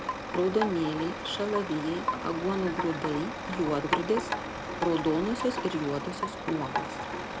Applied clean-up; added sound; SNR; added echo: none; Truck + Wind chime; 3 dB; none.